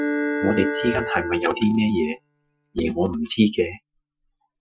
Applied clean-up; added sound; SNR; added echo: classical method Wiener filter.